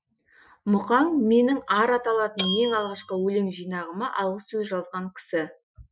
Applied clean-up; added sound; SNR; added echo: classical method Wiener filter.